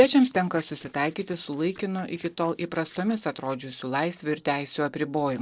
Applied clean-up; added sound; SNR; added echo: neural separator model SepFormer DNS4.